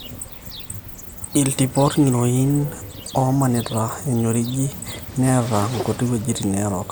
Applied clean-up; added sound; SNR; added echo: none; Cricket; 14 dB; none.